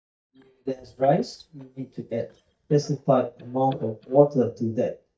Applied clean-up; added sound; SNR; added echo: neural mask model DeepFilterNet 3.